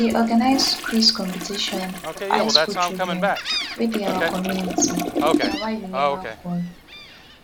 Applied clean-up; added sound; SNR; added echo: none; Toilet flush + Gull, seagull; 2 dB; none.